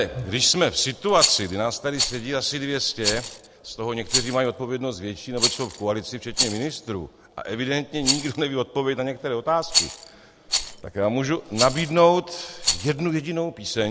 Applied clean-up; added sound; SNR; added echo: none; Rattle; 5 dB; none.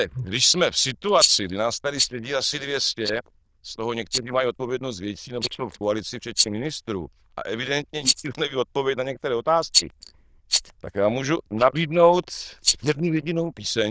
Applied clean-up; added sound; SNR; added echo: neural diffusion model UNIVERSE++.